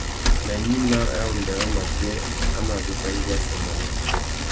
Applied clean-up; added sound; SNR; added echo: none; Bicycle; -5 dB; none.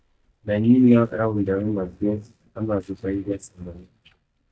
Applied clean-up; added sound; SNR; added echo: neural mask model DeepFilterNet 3.